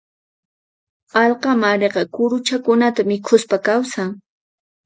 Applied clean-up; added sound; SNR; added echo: none; none; none; none.